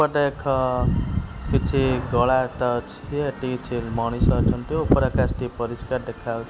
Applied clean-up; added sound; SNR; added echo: none; none; none; none.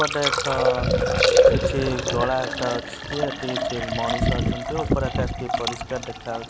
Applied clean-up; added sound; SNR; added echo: none; Liquid; -2 dB; none.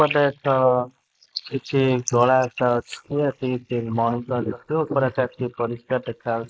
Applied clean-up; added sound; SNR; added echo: neural mask model Resemble Enhance denoiser.